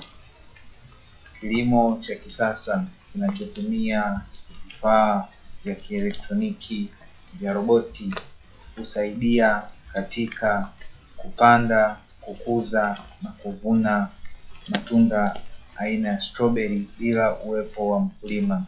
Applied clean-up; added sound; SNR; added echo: classical method WPE with log-MMSE.